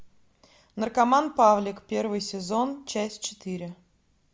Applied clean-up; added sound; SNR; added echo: none; none; none; none.